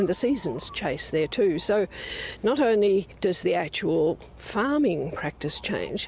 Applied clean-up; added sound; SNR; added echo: none; none; none; none.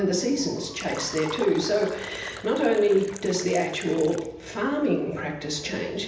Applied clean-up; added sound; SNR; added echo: none; Fill (with liquid); 17 dB; reverberation time 0.9 s.